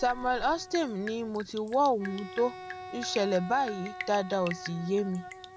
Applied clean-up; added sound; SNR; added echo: none; Wind instrument, woodwind instrument + Drip; 12 dB; none.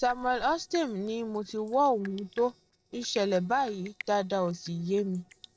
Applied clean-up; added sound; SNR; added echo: neural separator model SepFormer DNS4.